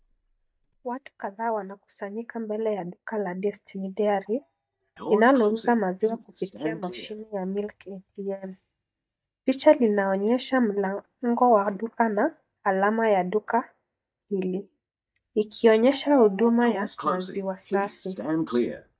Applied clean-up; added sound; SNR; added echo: neural mask model DeepFilterNet 3.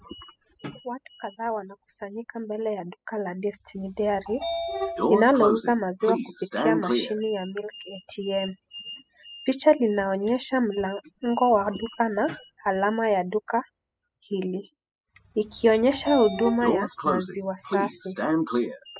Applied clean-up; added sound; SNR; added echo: classical method spectral subtraction.